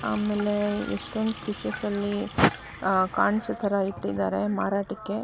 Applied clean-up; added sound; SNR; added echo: none; Sink (filling or washing); 15 dB; none.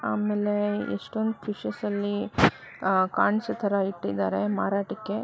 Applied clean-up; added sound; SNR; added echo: none; none; none; none.